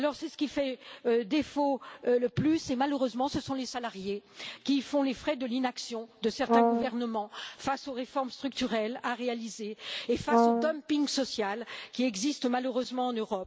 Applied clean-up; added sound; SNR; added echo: none; Brass instrument; -5 dB; none.